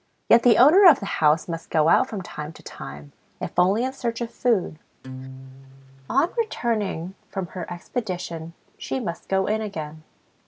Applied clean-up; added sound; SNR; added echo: none; Acoustic guitar; 16 dB; none.